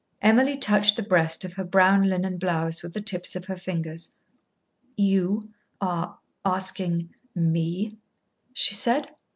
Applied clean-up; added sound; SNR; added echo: none; none; none; none.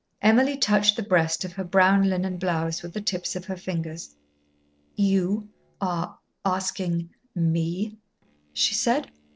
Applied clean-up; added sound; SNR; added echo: neural separator model SepFormer DNS4.